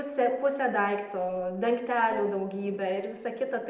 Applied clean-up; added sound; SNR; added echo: neural separator model SepFormer DNS4.